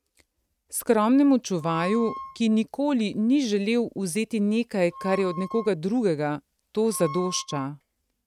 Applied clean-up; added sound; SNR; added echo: neural mask model RNNoise.